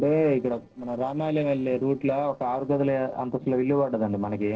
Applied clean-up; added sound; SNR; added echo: neural separator model SepFormer DNS4.